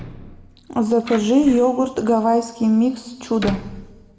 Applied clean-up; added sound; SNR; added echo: none; Door; 17 dB; reverberation time 1.3 s.